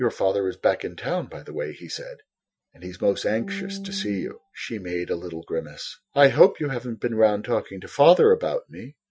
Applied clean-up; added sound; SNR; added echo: classical method Wiener filter.